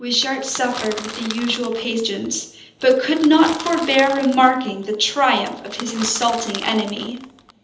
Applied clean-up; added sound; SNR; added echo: none; Crackle / Crushing; 14 dB; reverberation time 1.2 s.